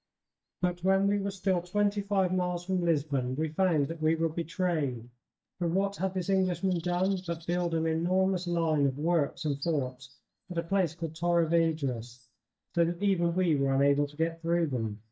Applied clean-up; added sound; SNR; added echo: neural mask model DeepFilterNet 3.